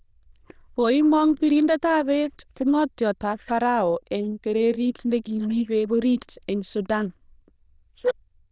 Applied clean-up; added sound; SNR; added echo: neural diffusion model UNIVERSE++.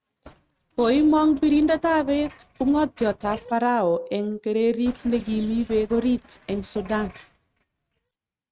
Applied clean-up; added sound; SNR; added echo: neural mask model RNNoise.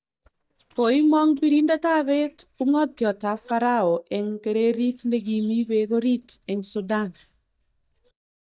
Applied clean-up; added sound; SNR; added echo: neural mask model DeepFilterNet 3.